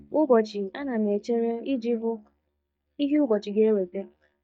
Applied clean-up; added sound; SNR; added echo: neural mask model DeepFilterNet 3.